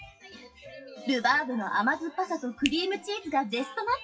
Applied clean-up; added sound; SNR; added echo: classical method WPE with log-MMSE.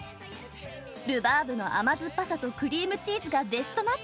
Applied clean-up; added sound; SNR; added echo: none; none; none; none.